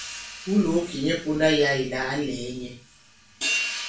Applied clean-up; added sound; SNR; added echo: none; Hi-hat; 9 dB; reverberation time 0.3 s.